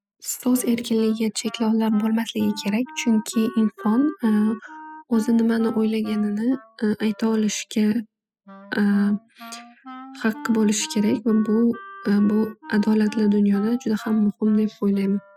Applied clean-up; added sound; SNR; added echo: classical method spectral subtraction.